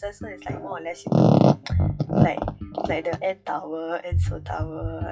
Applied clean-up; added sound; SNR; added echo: classical method WPE with log-MMSE.